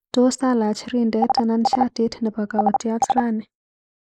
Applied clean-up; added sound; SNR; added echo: neural mask model Resemble Enhance denoiser.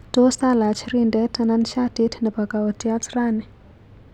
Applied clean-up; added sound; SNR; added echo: none; none; none; none.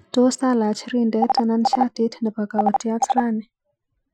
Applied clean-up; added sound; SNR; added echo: classical method Wiener filter.